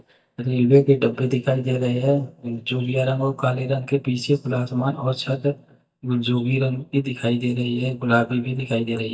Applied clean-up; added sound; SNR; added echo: neural mask model DeepFilterNet 3.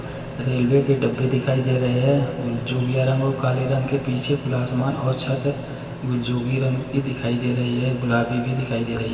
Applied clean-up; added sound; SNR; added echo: none; Microwave oven; 12 dB; reverberation time 2.6 s.